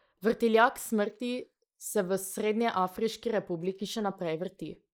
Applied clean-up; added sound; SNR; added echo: neural mask model Resemble Enhance denoiser.